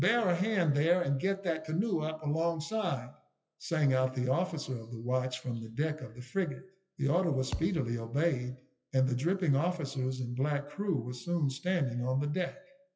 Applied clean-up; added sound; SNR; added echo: classical method WPE with log-MMSE.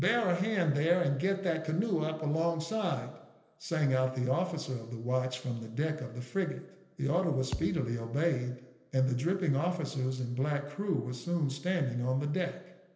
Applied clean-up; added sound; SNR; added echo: none; Thump, thud; 10 dB; reverberation time 1.4 s.